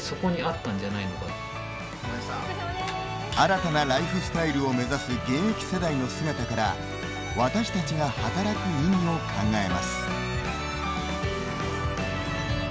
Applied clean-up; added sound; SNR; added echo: none; none; none; none.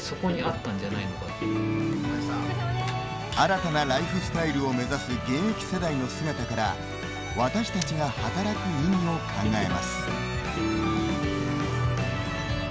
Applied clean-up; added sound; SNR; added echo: none; Guitar + Shatter; 6 dB; none.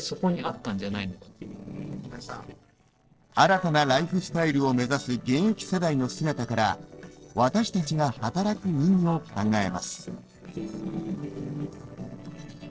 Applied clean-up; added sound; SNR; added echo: neural separator model SepFormer DNS4.